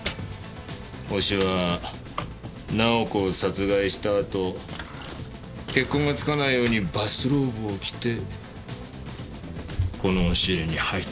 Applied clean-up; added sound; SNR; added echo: none; Bicycle; 11 dB; none.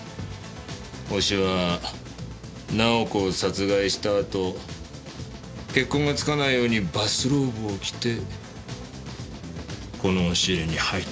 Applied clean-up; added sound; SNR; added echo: none; none; none; none.